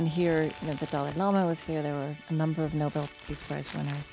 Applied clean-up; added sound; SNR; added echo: none; Crumpling, crinkling + Musical instrument; 16 dB; none.